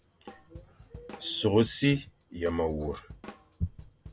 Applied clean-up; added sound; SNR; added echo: none; Drum kit; 19 dB; none.